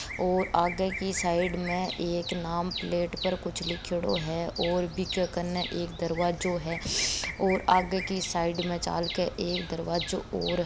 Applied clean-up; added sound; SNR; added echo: none; Bird vocalization, bird call, bird song; 9 dB; none.